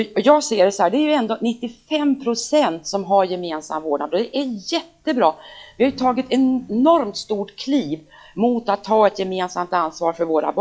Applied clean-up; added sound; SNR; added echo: classical method log-MMSE.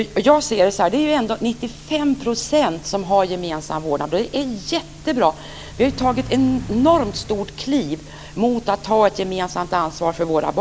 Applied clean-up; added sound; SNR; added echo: none; Accelerating, revving, vroom / Car; 13 dB; none.